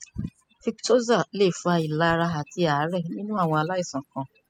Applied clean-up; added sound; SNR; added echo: classical method spectral subtraction.